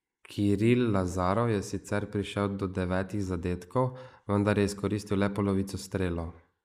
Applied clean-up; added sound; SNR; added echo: neural mask model Resemble Enhance denoiser.